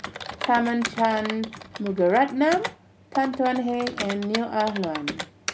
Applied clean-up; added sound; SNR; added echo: none; Computer keyboard; 10 dB; none.